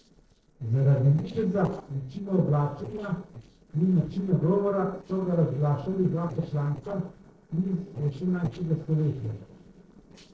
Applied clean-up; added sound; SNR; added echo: neural separator model SepFormer DNS4.